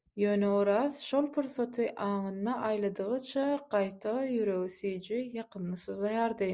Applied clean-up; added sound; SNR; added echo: none; none; none; none.